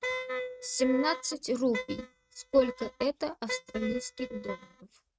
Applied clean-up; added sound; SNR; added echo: neural mask model RNNoise.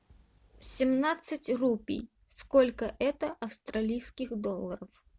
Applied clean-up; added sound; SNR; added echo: none; none; none; none.